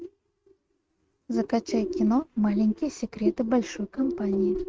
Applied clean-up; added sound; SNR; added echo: neural mask model RNNoise.